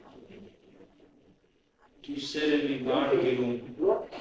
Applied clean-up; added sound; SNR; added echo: neural separator model SepFormer DNS4.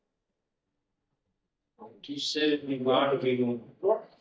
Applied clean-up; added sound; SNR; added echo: neural mask model DeepFilterNet 3.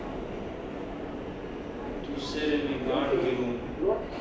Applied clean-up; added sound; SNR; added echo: none; Subway, metro, underground; -2 dB; reverberation time 1.0 s.